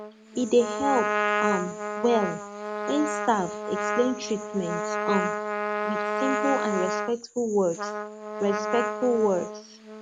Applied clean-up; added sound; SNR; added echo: none; Trumpet; 2 dB; none.